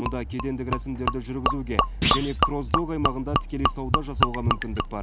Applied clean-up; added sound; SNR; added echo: none; Thump, thud + Gurgling / Liquid; -4 dB; none.